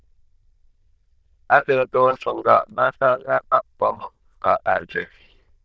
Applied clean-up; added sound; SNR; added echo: neural diffusion model UNIVERSE++.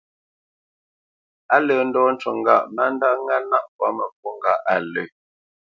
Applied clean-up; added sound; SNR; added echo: none; none; none; none.